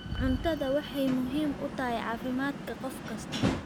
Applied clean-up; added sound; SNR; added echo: none; Slam; 5 dB; none.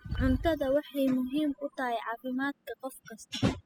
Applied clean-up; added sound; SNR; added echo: classical method spectral subtraction.